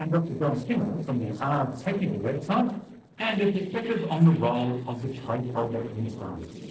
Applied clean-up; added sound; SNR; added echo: neural separator model SepFormer DNS4.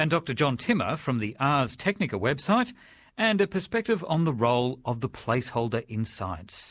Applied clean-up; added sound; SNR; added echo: none; none; none; none.